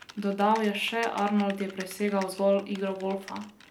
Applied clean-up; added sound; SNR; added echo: none; Typing; 18 dB; none.